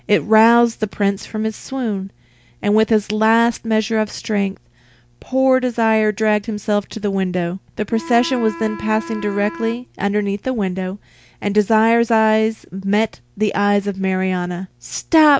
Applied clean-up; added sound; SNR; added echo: none; Wind instrument, woodwind instrument; 15 dB; none.